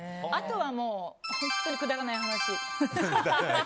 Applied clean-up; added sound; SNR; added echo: none; none; none; none.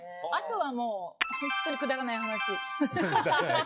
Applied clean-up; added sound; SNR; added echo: classical method log-MMSE.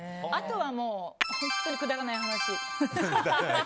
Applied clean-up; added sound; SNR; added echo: none; Tap / Hammer; 11 dB; none.